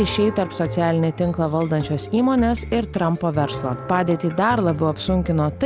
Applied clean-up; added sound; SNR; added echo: none; Church bell; 18 dB; none.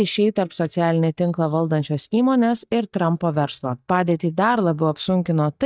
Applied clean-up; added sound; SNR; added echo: neural mask model DeepFilterNet 3.